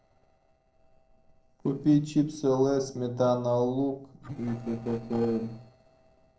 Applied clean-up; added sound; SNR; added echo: neural separator model SepFormer DNS4.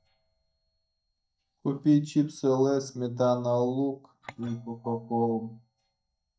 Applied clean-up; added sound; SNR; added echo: neural mask model DeepFilterNet 3.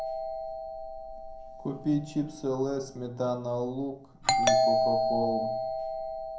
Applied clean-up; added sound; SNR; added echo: none; Doorbell; -3 dB; reverberation time 0.6 s.